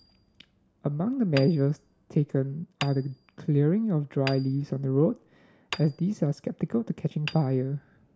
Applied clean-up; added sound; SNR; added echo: none; Hammer; 17 dB; none.